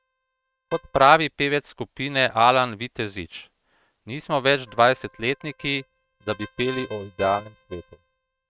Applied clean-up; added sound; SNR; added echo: neural mask model RNNoise.